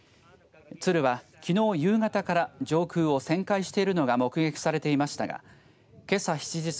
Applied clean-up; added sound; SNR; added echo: none; none; none; none.